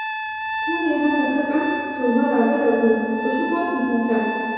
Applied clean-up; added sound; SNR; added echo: none; Trumpet; 6 dB; reverberation time 2.2 s.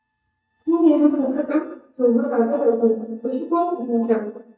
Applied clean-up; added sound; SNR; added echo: neural mask model DeepFilterNet 3.